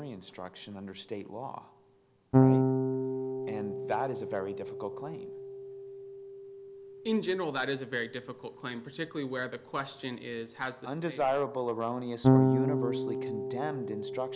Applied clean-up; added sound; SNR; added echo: none; Electric guitar / Bass guitar; -4 dB; none.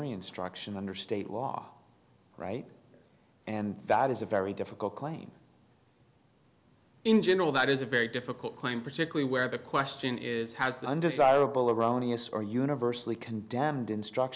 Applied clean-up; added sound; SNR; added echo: none; none; none; none.